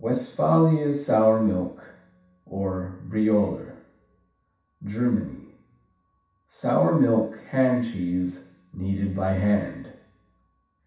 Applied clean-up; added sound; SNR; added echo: none; none; none; reverberation time 0.7 s.